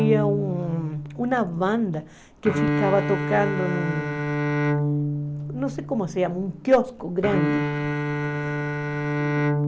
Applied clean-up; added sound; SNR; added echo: none; Bowed string instrument; 0 dB; none.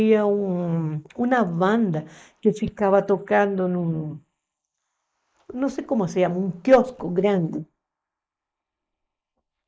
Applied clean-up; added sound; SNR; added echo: neural mask model Resemble Enhance denoiser.